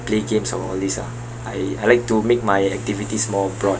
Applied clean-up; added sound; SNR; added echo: none; Fixed-wing aircraft, airplane; 11 dB; none.